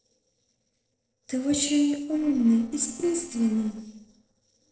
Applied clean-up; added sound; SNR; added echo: neural separator model SepFormer DNS4.